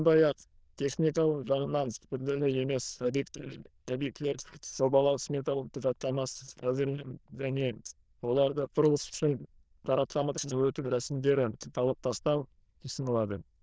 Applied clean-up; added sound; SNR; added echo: neural diffusion model UNIVERSE++.